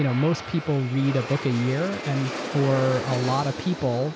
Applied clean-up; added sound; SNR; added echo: none; Aircraft; 9 dB; none.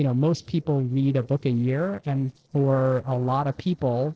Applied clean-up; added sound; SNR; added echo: neural separator model SepFormer DNS4.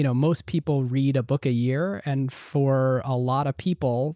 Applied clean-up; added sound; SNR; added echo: none; none; none; none.